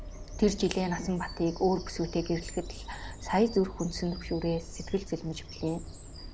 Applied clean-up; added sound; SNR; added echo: none; Bird vocalization, bird call, bird song; 11 dB; none.